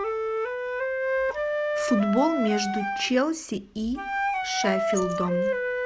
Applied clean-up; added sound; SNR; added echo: none; Wind instrument, woodwind instrument; 0 dB; none.